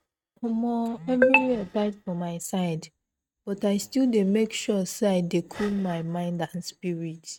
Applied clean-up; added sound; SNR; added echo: neural mask model RNNoise.